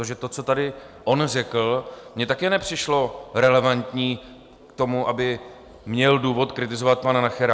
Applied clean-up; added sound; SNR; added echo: none; none; none; none.